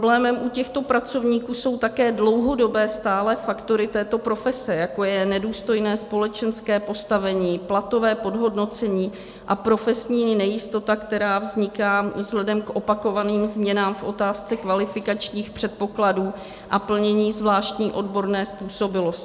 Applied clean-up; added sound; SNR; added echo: none; none; none; none.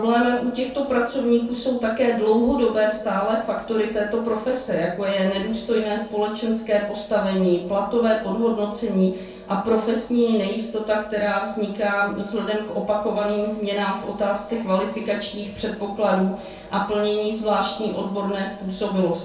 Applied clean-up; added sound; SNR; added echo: none; none; none; reverberation time 0.3 s.